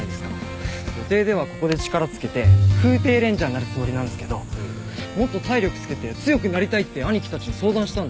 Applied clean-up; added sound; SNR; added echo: none; Bowed string instrument; -2 dB; none.